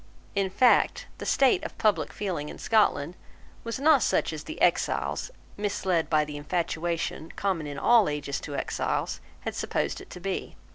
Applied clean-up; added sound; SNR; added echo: none; none; none; none.